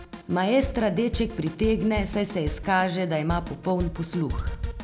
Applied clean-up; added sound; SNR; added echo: none; Drum kit; 9 dB; none.